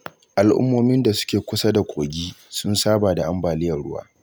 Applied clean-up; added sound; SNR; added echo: none; none; none; none.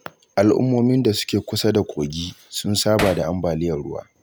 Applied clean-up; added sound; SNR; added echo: none; Hammer; 6 dB; none.